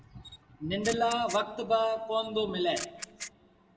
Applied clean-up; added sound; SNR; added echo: none; Camera; 13 dB; reverberation time 0.9 s.